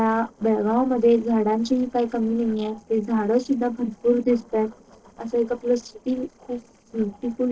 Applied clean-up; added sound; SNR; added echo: neural separator model SepFormer DNS4.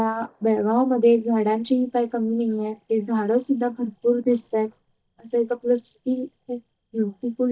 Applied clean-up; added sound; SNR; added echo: neural mask model DeepFilterNet 3.